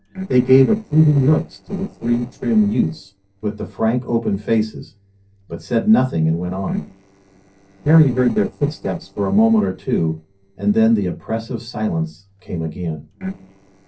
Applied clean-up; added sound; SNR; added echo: neural separator model SepFormer DNS4.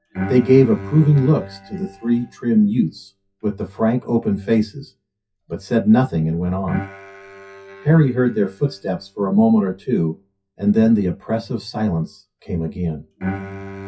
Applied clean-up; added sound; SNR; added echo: classical method WPE with log-MMSE.